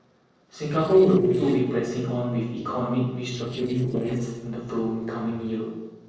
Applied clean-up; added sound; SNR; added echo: neural separator model SepFormer DNS4.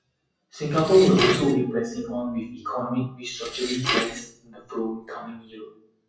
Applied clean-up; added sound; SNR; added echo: classical method WPE with log-MMSE.